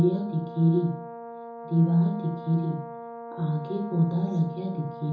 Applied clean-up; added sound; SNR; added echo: none; Brass instrument; 13 dB; reverberation time 0.7 s.